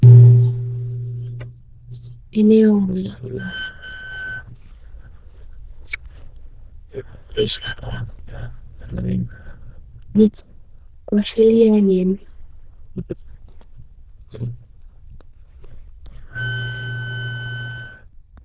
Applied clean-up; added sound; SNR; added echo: neural diffusion model UNIVERSE++.